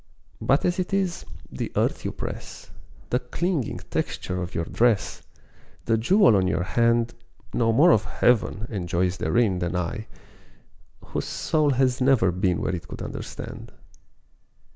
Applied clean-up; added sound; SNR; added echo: none; none; none; none.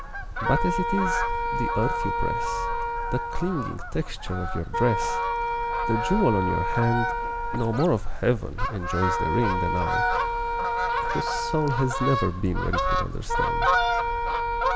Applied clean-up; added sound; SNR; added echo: none; Wind instrument, woodwind instrument + Fowl; -1 dB; none.